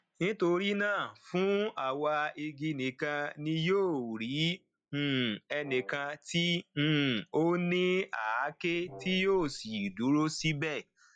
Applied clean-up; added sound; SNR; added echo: classical method log-MMSE.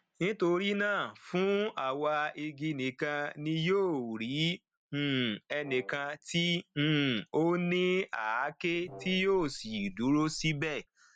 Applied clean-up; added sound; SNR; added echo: none; Buzz + Brass instrument; 19 dB; none.